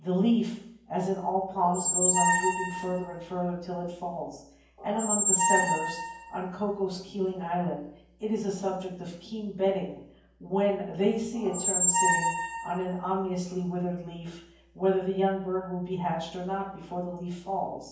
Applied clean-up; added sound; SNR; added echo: none; Squeak; -1 dB; reverberation time 0.9 s.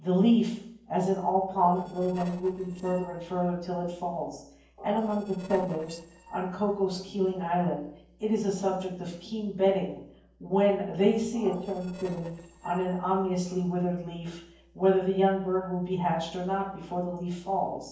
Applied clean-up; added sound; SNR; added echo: neural separator model SepFormer DNS4.